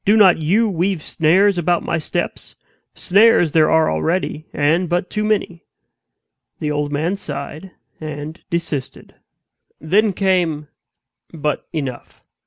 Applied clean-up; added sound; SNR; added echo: none; none; none; none.